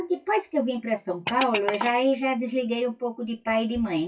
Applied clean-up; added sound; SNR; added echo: classical method WPE with log-MMSE.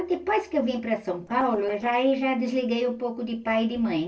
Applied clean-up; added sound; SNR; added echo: neural separator model SepFormer DNS4.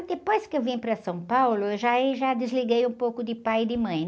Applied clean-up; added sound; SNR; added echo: none; none; none; none.